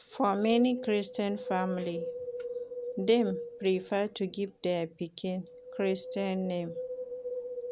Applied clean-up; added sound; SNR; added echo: none; Wind; 9 dB; none.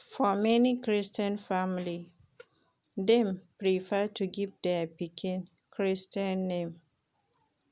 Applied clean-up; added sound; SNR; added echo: none; none; none; none.